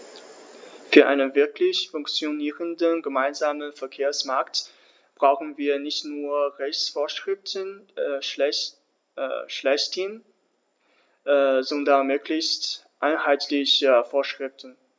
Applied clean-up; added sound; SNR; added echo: none; none; none; none.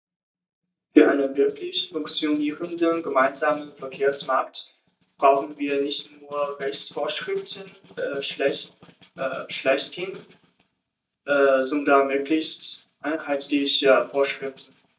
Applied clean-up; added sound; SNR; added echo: neural mask model DeepFilterNet 3.